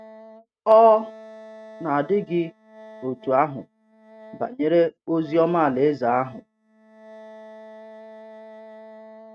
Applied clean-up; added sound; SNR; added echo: neural mask model RNNoise.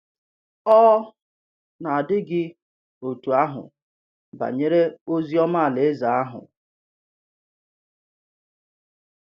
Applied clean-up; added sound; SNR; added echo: none; none; none; none.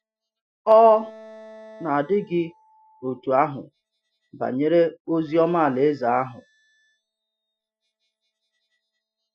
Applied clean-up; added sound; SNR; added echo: classical method Wiener filter.